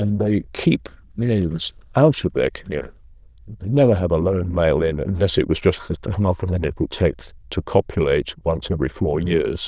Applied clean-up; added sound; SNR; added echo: neural diffusion model UNIVERSE++.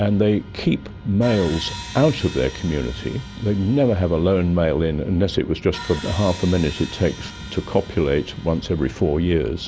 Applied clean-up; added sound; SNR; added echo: none; Crash cymbal; 18 dB; none.